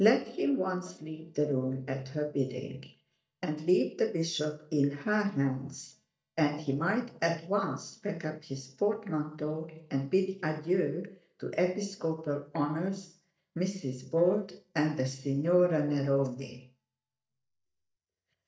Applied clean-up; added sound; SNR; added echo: neural mask model DeepFilterNet 3.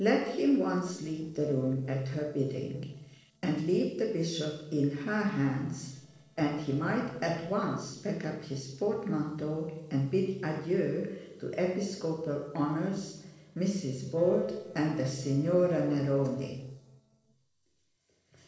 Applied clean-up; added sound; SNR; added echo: neural separator model SepFormer DNS4.